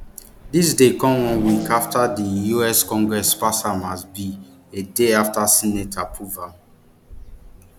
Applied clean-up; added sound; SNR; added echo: none; Race car, auto racing / Accelerating, revving, vroom; 17 dB; none.